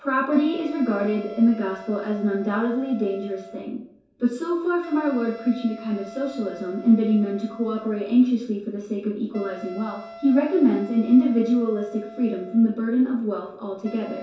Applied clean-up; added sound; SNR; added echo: none; Wind instrument, woodwind instrument; 19 dB; reverberation time 2.4 s.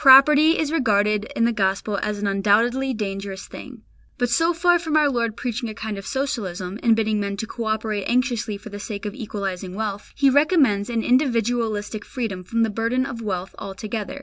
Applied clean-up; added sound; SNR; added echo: none; none; none; none.